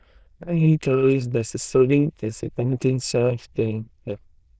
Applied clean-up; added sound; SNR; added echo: neural diffusion model UNIVERSE++.